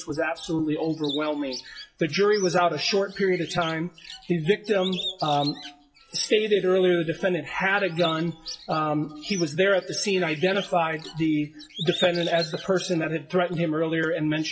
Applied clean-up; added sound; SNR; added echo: classical method WPE with log-MMSE.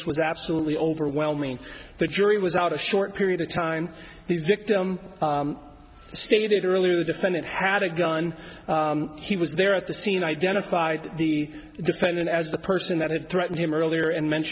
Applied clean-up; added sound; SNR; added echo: none; none; none; none.